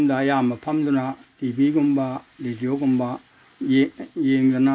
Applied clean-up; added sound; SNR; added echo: none; none; none; none.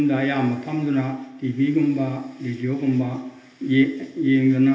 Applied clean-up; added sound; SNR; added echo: none; none; none; reverberation time 1.4 s.